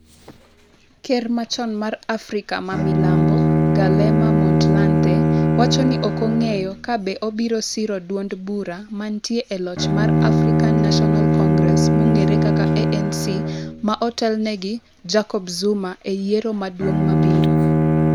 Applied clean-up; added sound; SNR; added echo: none; Bowed string instrument; -5 dB; none.